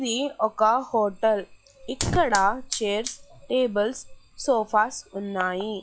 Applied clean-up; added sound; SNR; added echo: classical method log-MMSE.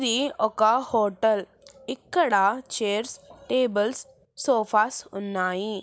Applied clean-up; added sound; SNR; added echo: none; none; none; none.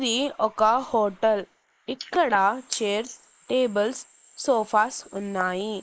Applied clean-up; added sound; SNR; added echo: neural mask model Resemble Enhance denoiser.